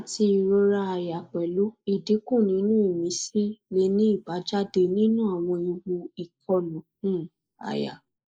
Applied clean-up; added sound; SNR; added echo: neural mask model Resemble Enhance denoiser.